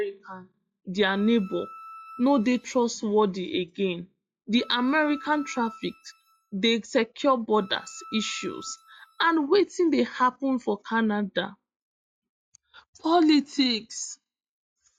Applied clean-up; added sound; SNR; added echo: classical method log-MMSE.